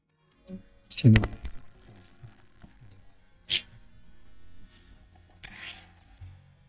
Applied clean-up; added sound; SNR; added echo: neural mask model DeepFilterNet 3.